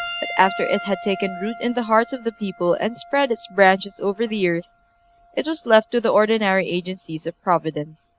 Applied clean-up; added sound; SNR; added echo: none; Piano; 16 dB; none.